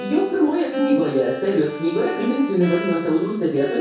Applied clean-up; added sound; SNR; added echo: none; Bowed string instrument; 10 dB; reverberation time 0.6 s.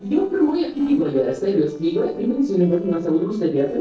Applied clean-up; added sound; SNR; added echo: neural separator model SepFormer DNS4.